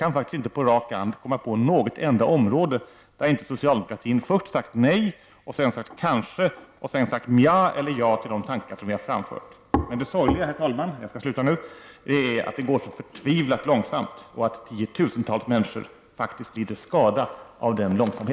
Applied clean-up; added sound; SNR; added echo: none; none; none; none.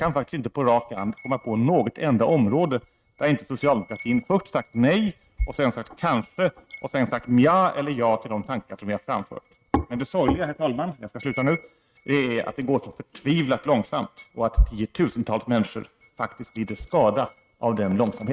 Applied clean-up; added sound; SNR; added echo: neural mask model RNNoise.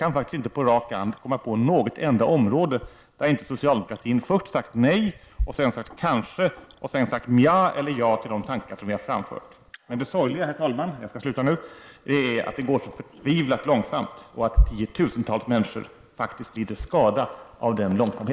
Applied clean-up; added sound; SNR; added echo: neural mask model Resemble Enhance denoiser.